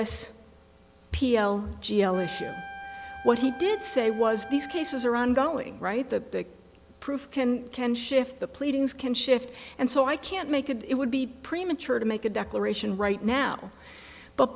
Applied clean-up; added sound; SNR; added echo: none; Trumpet; 13 dB; none.